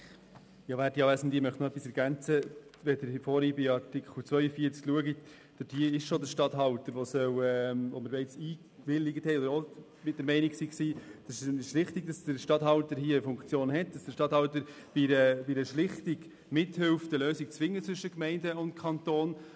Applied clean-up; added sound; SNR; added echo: none; none; none; none.